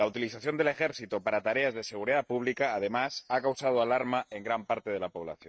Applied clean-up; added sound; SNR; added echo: neural mask model RNNoise.